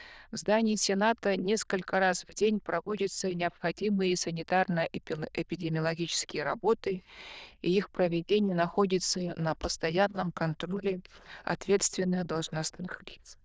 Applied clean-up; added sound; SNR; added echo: neural diffusion model UNIVERSE++.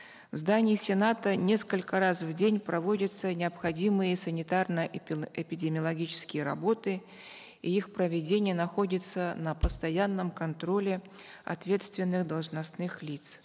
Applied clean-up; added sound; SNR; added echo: none; Bass drum; 7 dB; none.